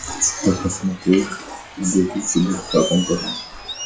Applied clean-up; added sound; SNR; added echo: classical method WPE with log-MMSE.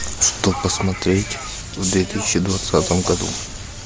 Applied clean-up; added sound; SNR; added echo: none; none; none; none.